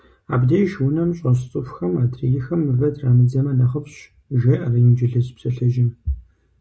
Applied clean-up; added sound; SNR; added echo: none; none; none; none.